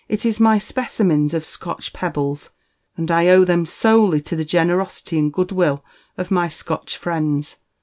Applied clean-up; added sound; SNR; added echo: none; none; none; none.